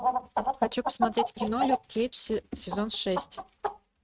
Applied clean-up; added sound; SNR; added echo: neural mask model RNNoise.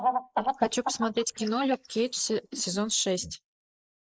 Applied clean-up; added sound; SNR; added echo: neural mask model Resemble Enhance denoiser.